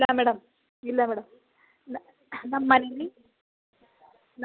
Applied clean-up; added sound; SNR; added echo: none; none; none; none.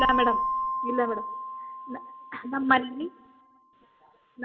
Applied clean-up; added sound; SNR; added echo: none; Keyboard (musical); 1 dB; reverberation time 0.3 s.